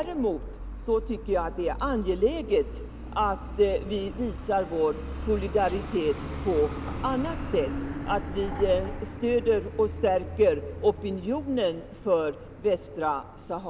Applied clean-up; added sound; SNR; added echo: none; Truck; 9 dB; none.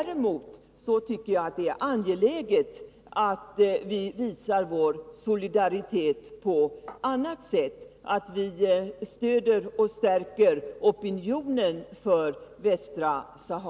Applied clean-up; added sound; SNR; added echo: none; none; none; none.